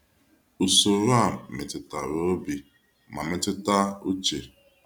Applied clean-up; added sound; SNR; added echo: none; none; none; none.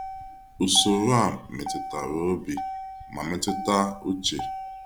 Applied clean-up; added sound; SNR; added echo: none; Motor vehicle (road); 10 dB; none.